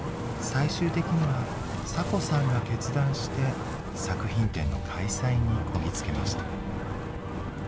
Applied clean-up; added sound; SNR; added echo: none; Wind; 4 dB; none.